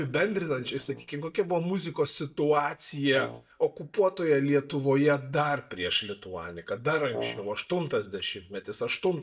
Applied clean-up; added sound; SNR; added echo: neural mask model DeepFilterNet 3.